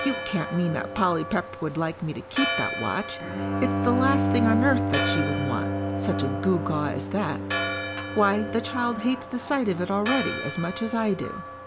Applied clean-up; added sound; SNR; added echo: none; Bowed string instrument + Church bell; 2 dB; none.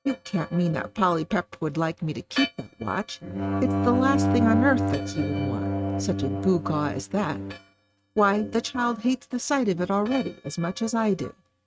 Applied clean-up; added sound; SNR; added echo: neural mask model RNNoise.